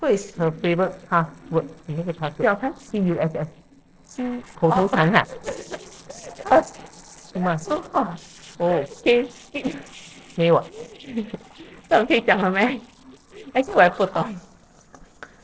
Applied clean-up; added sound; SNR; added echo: neural separator model SepFormer DNS4.